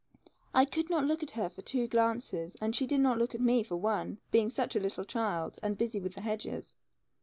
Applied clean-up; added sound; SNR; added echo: none; none; none; none.